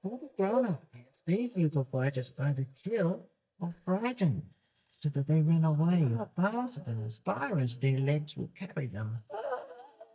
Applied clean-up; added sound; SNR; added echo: neural mask model DeepFilterNet 3.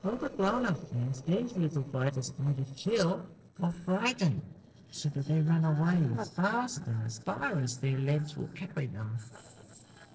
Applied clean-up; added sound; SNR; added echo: neural separator model SepFormer DNS4.